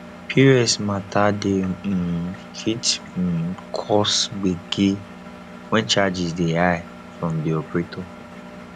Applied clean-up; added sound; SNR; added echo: none; Engine; 16 dB; none.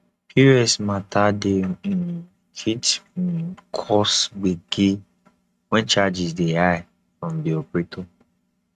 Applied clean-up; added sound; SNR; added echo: neural mask model RNNoise.